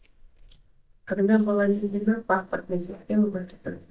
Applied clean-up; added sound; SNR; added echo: neural mask model DeepFilterNet 3.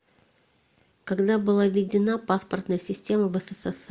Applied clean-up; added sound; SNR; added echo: none; none; none; none.